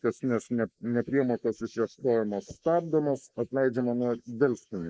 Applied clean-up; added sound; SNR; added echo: neural mask model Resemble Enhance denoiser.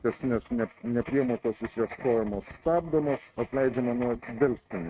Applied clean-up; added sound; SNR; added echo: neural mask model RNNoise.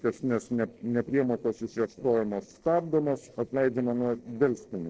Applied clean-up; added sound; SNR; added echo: neural separator model SepFormer DNS4.